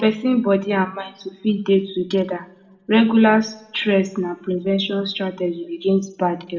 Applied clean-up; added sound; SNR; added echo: none; none; none; reverberation time 0.4 s.